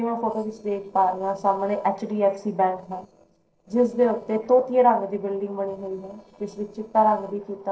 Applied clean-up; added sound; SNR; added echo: neural separator model SepFormer DNS4.